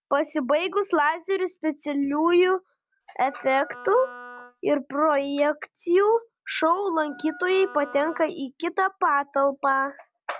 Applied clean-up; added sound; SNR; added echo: none; Wind instrument, woodwind instrument; 18 dB; none.